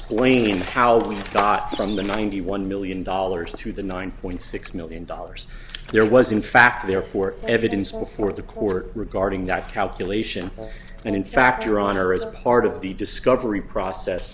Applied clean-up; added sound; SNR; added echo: none; Brass instrument; 15 dB; none.